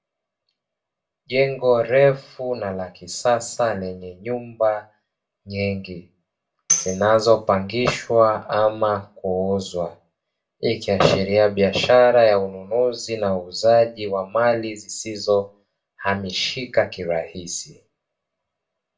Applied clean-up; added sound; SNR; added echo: none; Tambourine; 6 dB; reverberation time 0.2 s.